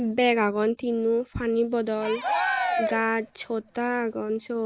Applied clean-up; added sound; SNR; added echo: none; Cheering; 4 dB; none.